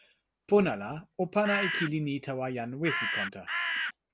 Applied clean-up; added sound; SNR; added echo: none; Bird; 0 dB; none.